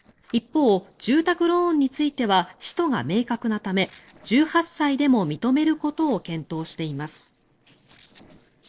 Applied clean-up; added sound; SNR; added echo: neural separator model SepFormer DNS4.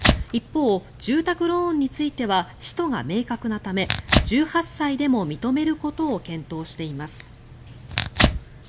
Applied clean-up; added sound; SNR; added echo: none; Tearing; 4 dB; none.